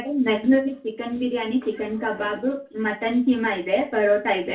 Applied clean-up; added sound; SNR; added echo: none; none; none; reverberation time 0.3 s.